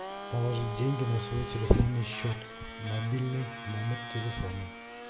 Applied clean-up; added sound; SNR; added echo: none; Domestic sounds, home sounds; 9 dB; none.